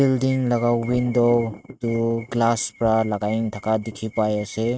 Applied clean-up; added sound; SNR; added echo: neural mask model RNNoise.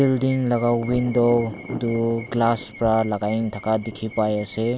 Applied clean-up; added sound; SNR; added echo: none; Thunder; 18 dB; none.